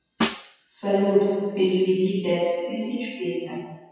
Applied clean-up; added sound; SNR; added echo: classical method WPE with log-MMSE.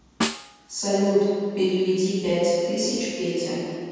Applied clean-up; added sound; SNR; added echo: none; Snare drum; 9 dB; reverberation time 2.1 s.